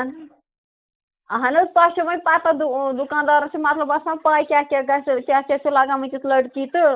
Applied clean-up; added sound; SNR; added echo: neural mask model Resemble Enhance denoiser.